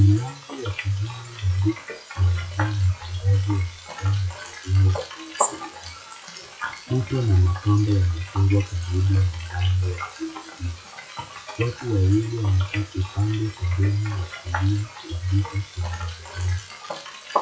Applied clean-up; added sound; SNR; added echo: classical method log-MMSE.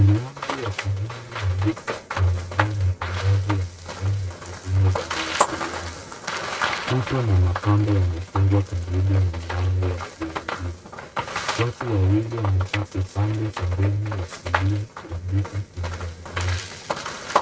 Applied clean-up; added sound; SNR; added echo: neural mask model RNNoise.